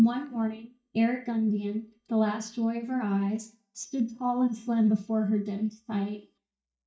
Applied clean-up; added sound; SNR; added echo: neural mask model DeepFilterNet 3.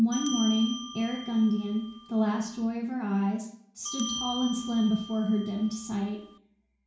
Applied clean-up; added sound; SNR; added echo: none; Bell; 11 dB; reverberation time 0.6 s.